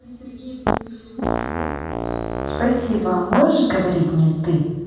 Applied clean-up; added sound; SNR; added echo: none; Fart; 4 dB; reverberation time 1.2 s.